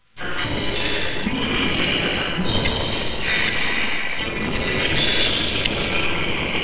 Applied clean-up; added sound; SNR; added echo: neural separator model SepFormer WHAMR!.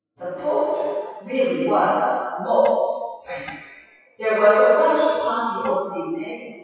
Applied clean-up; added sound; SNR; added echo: classical method WPE with log-MMSE.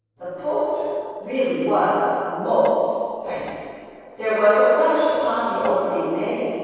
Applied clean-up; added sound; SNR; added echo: neural separator model SepFormer DNS4.